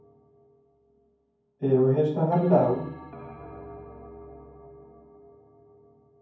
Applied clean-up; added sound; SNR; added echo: none; Bell; 18 dB; reverberation time 0.9 s.